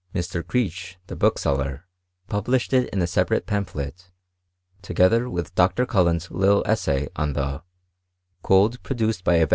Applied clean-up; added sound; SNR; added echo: none; none; none; none.